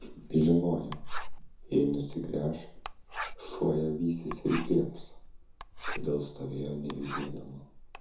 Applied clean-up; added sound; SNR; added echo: none; Writing; 8 dB; reverberation time 0.6 s.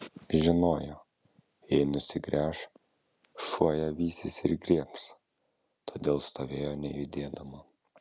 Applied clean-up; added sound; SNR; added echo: none; none; none; none.